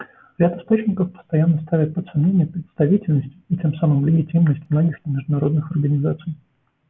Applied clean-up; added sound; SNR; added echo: none; none; none; none.